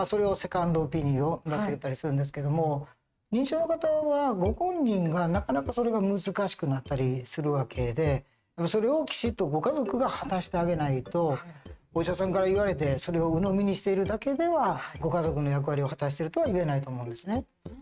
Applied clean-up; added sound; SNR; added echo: neural mask model RNNoise.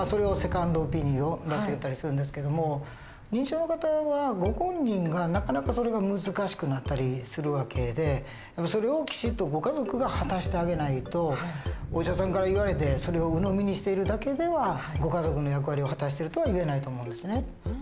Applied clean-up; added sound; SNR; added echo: none; Thunder / Rain; 12 dB; none.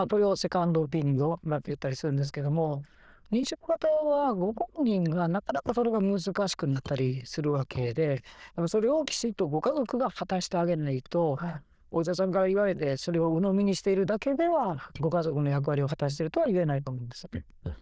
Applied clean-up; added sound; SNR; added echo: neural diffusion model UNIVERSE++.